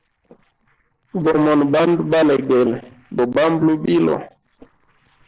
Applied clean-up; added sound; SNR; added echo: neural separator model SepFormer DNS4.